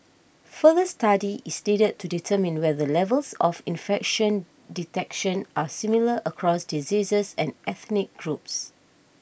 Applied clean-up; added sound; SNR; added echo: none; none; none; none.